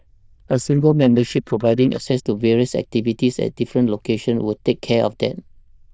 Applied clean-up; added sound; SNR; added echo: neural diffusion model UNIVERSE++.